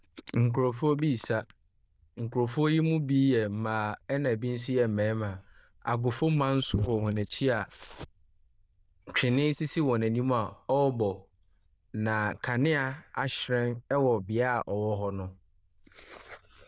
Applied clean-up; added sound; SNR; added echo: neural diffusion model UNIVERSE++.